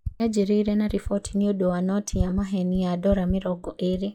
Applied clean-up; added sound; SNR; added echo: classical method log-MMSE.